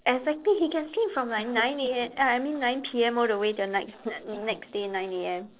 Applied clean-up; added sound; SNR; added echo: neural separator model SepFormer DNS4.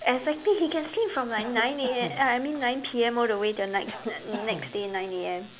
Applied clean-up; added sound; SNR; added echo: none; Cough; 13 dB; none.